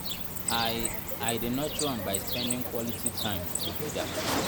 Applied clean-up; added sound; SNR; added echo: none; Cricket; -2 dB; none.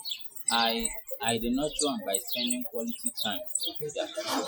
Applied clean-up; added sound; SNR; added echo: classical method Wiener filter.